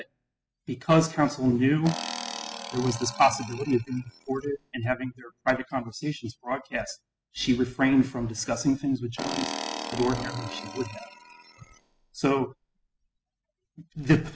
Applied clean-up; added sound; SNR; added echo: classical method spectral subtraction.